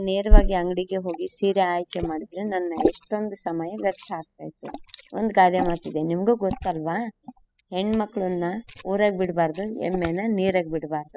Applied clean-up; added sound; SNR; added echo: classical method spectral subtraction.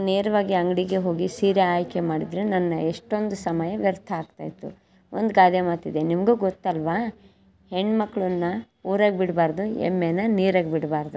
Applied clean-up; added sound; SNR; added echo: none; none; none; none.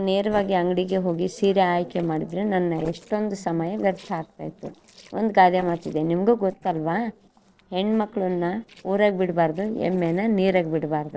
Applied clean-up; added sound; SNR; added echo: neural separator model SepFormer DNS4.